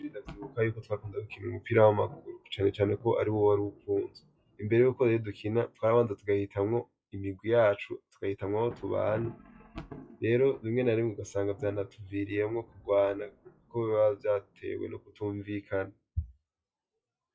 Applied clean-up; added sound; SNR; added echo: classical method log-MMSE.